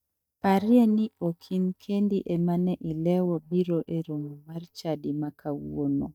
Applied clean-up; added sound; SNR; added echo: neural mask model DeepFilterNet 3.